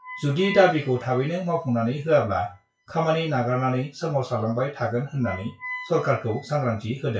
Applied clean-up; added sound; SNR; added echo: classical method WPE with log-MMSE.